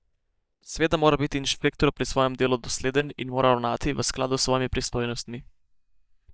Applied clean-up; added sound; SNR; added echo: neural mask model DeepFilterNet 3.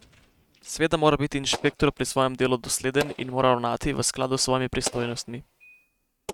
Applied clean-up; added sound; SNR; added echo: neural mask model RNNoise.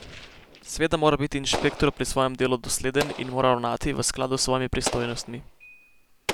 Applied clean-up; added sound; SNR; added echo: none; Explosion; 12 dB; none.